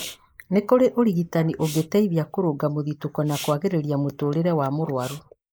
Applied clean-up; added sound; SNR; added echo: neural mask model Resemble Enhance denoiser.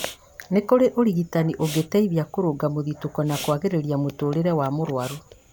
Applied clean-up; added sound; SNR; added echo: none; Respiratory sounds; 19 dB; none.